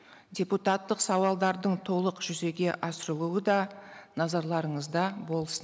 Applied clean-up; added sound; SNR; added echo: none; none; none; none.